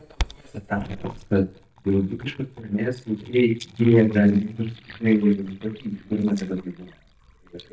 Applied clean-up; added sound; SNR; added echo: neural mask model DeepFilterNet 3.